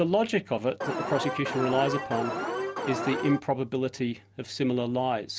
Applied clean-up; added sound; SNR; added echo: none; Alarm; 3 dB; none.